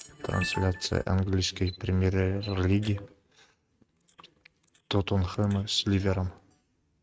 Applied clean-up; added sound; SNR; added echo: neural mask model RNNoise.